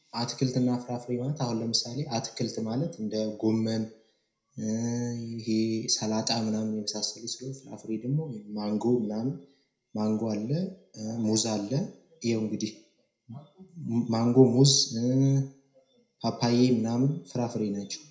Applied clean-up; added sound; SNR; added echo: none; none; none; reverberation time 0.4 s.